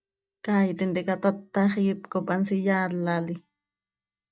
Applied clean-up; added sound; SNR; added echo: neural mask model DeepFilterNet 3.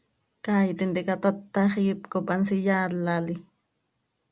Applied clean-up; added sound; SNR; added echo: none; none; none; none.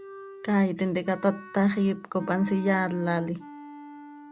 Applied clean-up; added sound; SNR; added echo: none; Wind instrument, woodwind instrument; 17 dB; none.